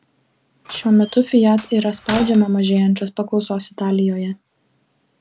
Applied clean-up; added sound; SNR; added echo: none; Slam; 15 dB; none.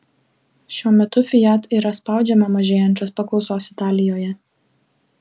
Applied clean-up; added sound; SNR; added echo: none; none; none; none.